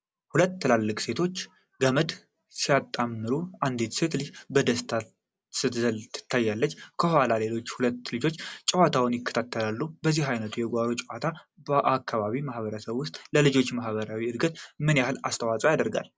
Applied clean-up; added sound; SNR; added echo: none; none; none; none.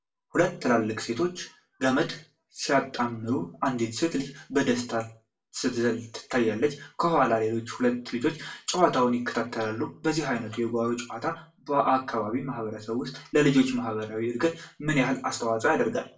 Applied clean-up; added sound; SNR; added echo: none; none; none; reverberation time 0.3 s.